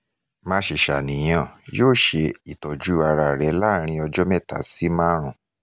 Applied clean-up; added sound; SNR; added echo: none; none; none; none.